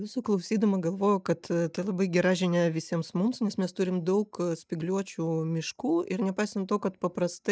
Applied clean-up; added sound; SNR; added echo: neural mask model DeepFilterNet 3.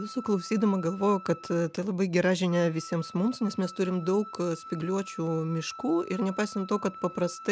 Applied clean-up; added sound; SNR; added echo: none; Wind instrument, woodwind instrument; 17 dB; none.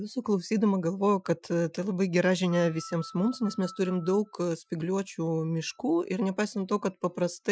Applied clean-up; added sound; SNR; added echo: classical method Wiener filter.